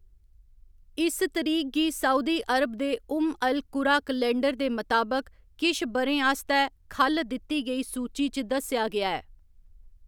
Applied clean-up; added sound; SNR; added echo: none; none; none; none.